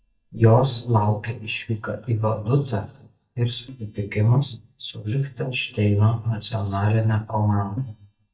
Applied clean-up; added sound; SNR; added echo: neural mask model DeepFilterNet 3.